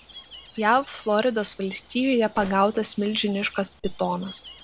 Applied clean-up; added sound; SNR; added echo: none; Gunshot, gunfire + Gull, seagull; 19 dB; none.